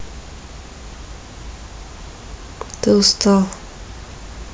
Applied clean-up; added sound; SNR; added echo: none; none; none; none.